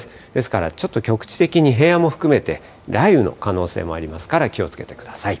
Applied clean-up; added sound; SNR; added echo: none; none; none; none.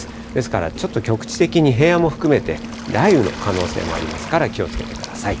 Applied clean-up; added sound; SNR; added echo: none; Waves, surf; 10 dB; none.